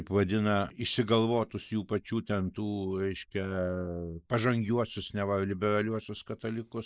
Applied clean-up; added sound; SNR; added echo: neural mask model Resemble Enhance denoiser.